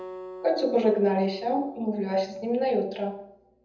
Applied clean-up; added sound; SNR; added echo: none; Acoustic guitar; 18 dB; reverberation time 0.7 s.